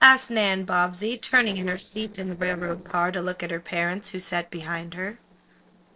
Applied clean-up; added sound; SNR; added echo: neural separator model SepFormer DNS4.